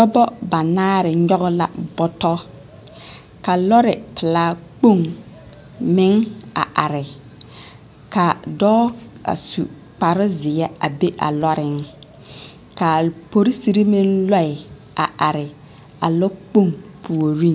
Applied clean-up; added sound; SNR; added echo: none; none; none; none.